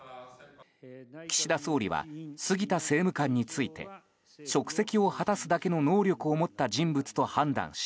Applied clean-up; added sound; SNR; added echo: none; none; none; none.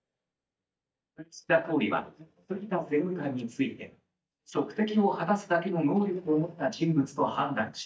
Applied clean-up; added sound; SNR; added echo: neural mask model DeepFilterNet 3.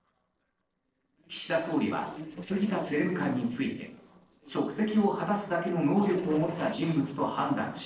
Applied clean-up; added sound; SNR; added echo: neural separator model SepFormer DNS4.